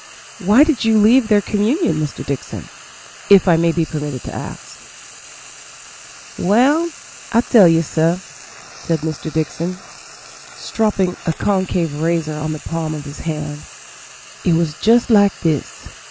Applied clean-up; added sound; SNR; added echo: none; Frying (food); 19 dB; none.